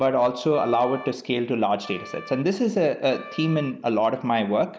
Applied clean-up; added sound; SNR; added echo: none; Wind instrument, woodwind instrument; 20 dB; none.